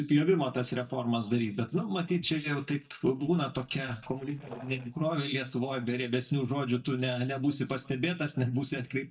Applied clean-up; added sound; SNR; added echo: neural mask model DeepFilterNet 3.